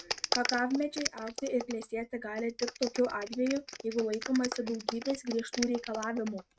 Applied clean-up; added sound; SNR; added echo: neural mask model RNNoise.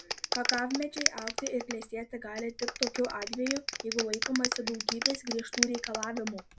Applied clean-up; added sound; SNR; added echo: none; Clapping; 0 dB; none.